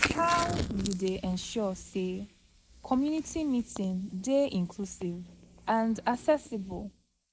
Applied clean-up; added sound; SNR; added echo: neural mask model Resemble Enhance denoiser.